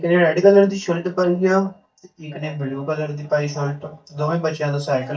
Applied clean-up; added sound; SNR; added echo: neural mask model DeepFilterNet 3.